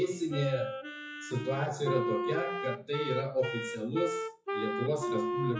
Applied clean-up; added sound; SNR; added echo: classical method WPE with log-MMSE.